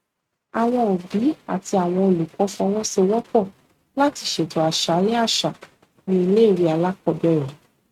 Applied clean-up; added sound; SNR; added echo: neural mask model RNNoise.